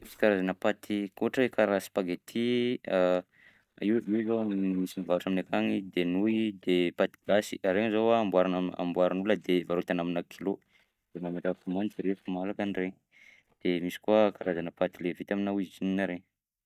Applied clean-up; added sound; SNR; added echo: neural mask model DeepFilterNet 3.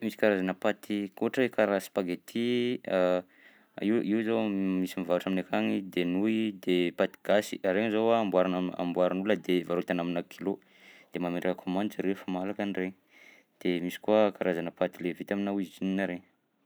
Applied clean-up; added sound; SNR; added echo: none; none; none; none.